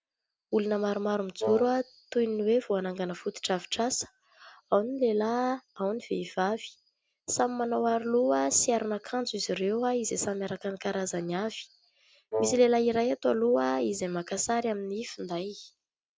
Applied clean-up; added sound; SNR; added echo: none; Wind instrument, woodwind instrument; 4 dB; none.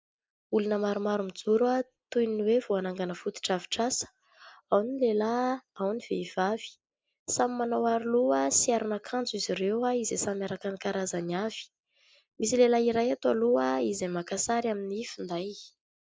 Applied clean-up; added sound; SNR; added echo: neural mask model Resemble Enhance denoiser.